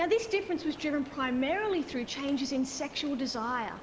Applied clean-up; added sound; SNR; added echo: none; Rain; 17 dB; none.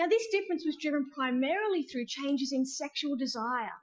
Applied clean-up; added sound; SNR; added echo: classical method Wiener filter.